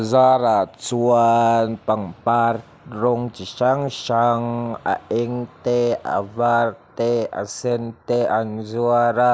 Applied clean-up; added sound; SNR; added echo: none; none; none; none.